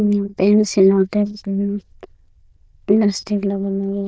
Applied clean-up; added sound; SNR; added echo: neural diffusion model UNIVERSE++.